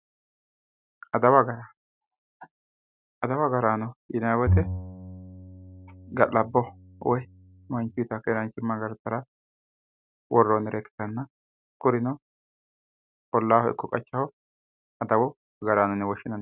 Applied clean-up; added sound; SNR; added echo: neural mask model RNNoise.